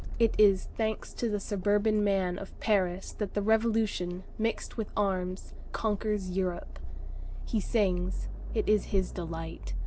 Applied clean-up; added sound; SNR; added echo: none; Accelerating, revving, vroom; 7 dB; none.